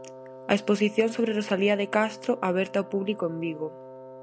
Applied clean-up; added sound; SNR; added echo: none; Wind instrument, woodwind instrument; 16 dB; none.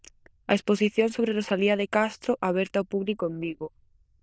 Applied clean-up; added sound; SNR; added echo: neural diffusion model UNIVERSE++.